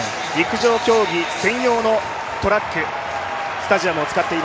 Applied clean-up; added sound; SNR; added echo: none; none; none; none.